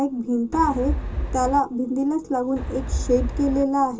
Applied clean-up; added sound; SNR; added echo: none; Wind; 4 dB; reverberation time 0.2 s.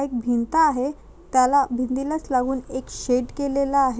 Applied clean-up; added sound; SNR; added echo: none; none; none; none.